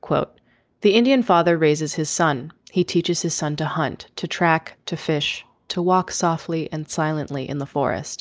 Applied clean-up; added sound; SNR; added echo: none; none; none; none.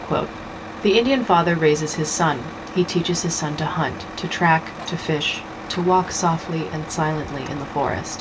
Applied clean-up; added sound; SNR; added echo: none; Truck; 12 dB; reverberation time 0.2 s.